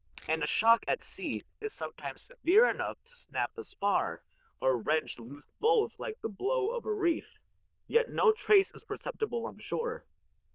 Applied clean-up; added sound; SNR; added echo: neural diffusion model UNIVERSE++.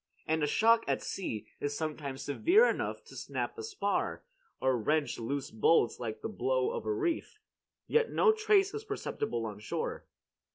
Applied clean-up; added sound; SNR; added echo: none; none; none; none.